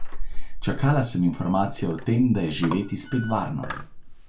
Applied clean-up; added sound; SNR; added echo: none; Squeak; 3 dB; none.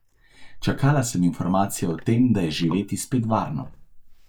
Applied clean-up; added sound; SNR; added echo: neural mask model DeepFilterNet 3.